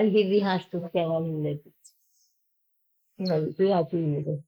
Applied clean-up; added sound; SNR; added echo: neural mask model Resemble Enhance denoiser.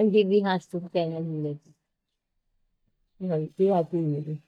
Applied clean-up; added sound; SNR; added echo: neural mask model DeepFilterNet 3.